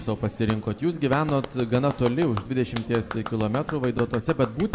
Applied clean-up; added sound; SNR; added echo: none; Clapping; 13 dB; none.